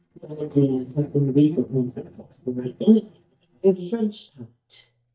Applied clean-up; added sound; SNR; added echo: neural mask model DeepFilterNet 3.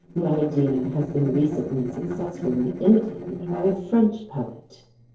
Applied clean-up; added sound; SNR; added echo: neural separator model SepFormer DNS4.